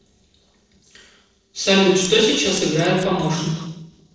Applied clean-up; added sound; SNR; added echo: neural separator model SepFormer DNS4.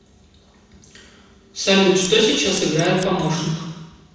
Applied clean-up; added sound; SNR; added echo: none; Scissors; 16 dB; reverberation time 1.1 s.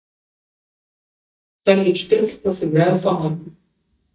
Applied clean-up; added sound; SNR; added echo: neural mask model DeepFilterNet 3.